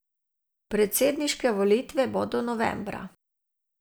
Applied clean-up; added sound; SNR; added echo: none; none; none; none.